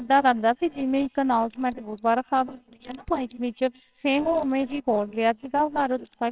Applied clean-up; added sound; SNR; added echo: neural separator model SepFormer WHAMR!.